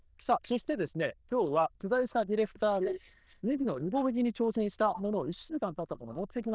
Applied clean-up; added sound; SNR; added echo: neural diffusion model UNIVERSE++.